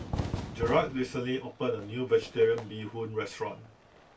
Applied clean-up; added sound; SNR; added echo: none; Fire / Fireworks; 10 dB; reverberation time 0.2 s.